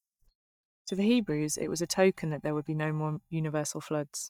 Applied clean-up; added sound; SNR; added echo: neural mask model DeepFilterNet 3.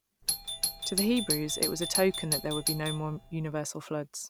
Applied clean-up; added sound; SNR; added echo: none; Doorbell; 2 dB; none.